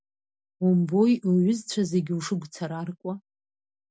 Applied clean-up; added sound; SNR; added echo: none; none; none; none.